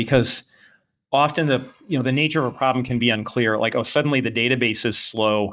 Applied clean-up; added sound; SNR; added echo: neural mask model DeepFilterNet 3.